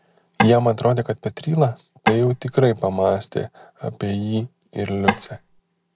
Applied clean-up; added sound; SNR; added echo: none; Tap / Wood; 3 dB; none.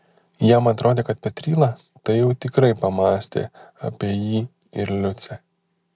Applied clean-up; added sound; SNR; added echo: none; none; none; none.